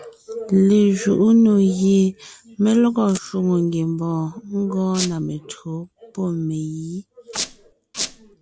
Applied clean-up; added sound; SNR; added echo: none; Squeak; 9 dB; none.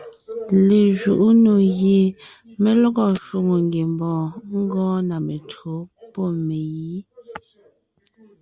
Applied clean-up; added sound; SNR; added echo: none; none; none; none.